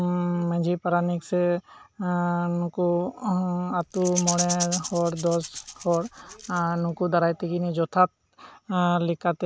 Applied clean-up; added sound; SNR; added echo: none; Rattle / Rattle (instrument); 9 dB; none.